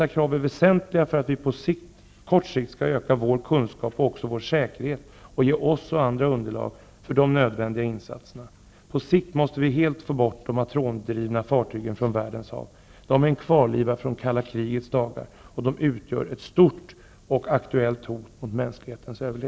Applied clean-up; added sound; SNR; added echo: none; none; none; none.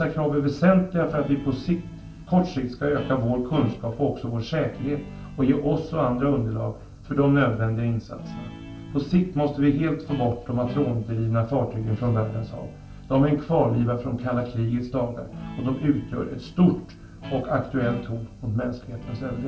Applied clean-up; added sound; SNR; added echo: none; Guitar; 16 dB; reverberation time 0.3 s.